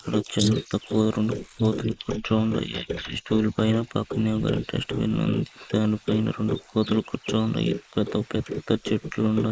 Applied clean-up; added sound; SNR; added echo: neural mask model Resemble Enhance denoiser.